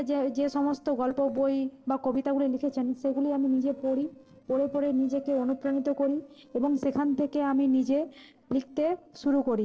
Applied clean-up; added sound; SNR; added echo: neural separator model SepFormer DNS4.